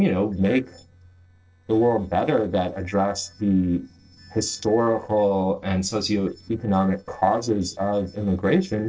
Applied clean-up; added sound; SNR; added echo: neural separator model SepFormer DNS4.